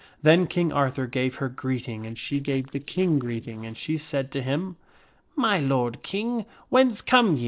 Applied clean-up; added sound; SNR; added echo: neural separator model SepFormer DNS4.